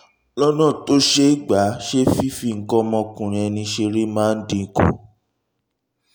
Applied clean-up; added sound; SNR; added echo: none; none; none; none.